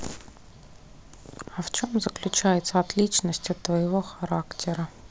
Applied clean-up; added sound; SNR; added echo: none; none; none; none.